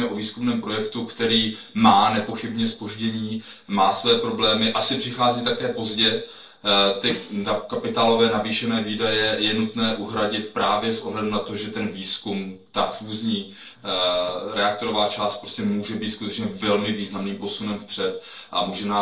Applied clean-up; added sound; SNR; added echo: neural separator model SepFormer DNS4.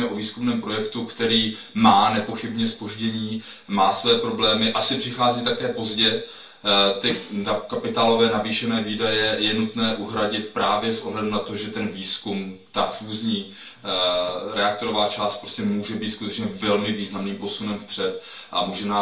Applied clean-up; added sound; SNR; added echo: none; Snare drum; 19 dB; reverberation time 0.3 s.